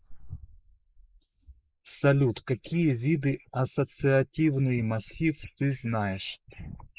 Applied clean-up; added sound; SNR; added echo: neural mask model Resemble Enhance denoiser.